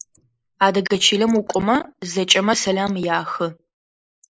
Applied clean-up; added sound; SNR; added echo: neural mask model Resemble Enhance denoiser.